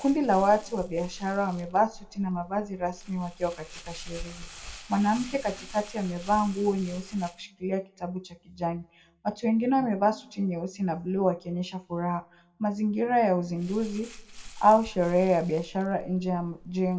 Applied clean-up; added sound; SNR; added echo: none; Crumpling, crinkling; 19 dB; reverberation time 0.3 s.